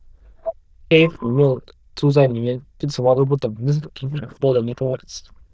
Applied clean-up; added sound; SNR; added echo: neural diffusion model UNIVERSE++.